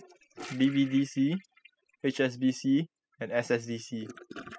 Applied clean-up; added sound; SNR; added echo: classical method spectral subtraction.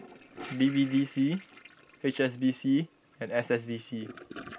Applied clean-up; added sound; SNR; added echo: none; Toilet flush / Gurgling; 18 dB; none.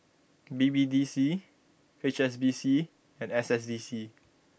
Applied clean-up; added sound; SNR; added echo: none; none; none; none.